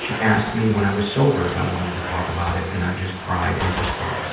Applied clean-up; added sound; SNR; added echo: none; Domestic sounds, home sounds; 7 dB; reverberation time 0.9 s.